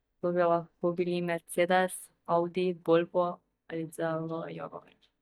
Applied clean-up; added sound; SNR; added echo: neural mask model DeepFilterNet 3.